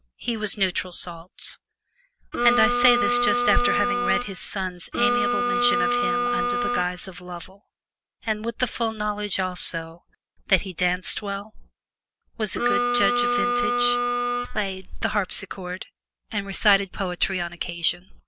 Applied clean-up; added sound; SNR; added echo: none; Harmonica; -3 dB; none.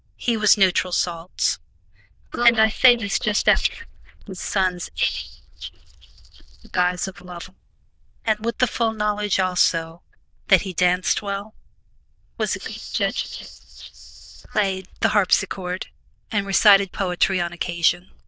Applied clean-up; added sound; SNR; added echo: neural diffusion model UNIVERSE++.